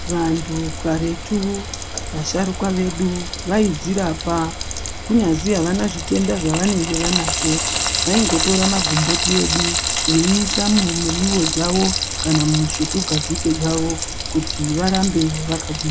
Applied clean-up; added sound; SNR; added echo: none; Frying (food); 3 dB; none.